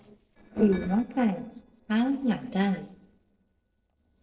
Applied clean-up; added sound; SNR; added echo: neural separator model SepFormer DNS4.